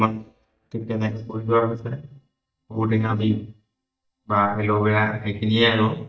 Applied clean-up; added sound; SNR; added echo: neural mask model DeepFilterNet 3.